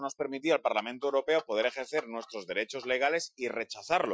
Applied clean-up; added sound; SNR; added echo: classical method Wiener filter.